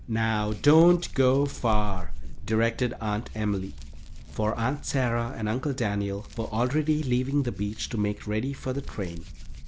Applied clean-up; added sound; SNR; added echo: none; Hands; 5 dB; none.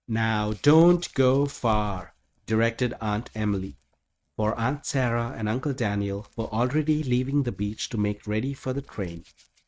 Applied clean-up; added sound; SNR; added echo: neural mask model RNNoise.